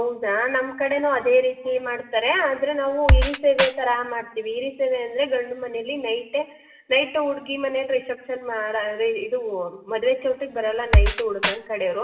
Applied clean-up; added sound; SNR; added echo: none; Drum kit; -4 dB; reverberation time 0.7 s.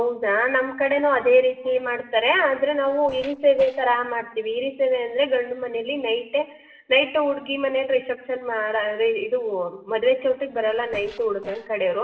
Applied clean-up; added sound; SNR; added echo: neural separator model SepFormer DNS4.